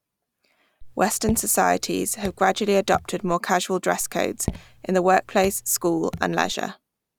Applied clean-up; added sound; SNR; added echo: none; Raindrop / Drip; 14 dB; none.